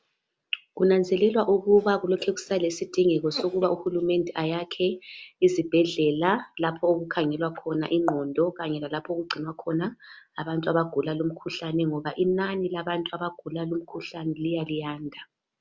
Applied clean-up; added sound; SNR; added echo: none; Cough; 18 dB; none.